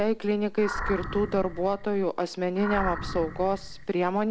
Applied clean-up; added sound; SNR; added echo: none; Animal; 9 dB; none.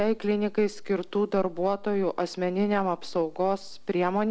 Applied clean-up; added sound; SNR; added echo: none; none; none; none.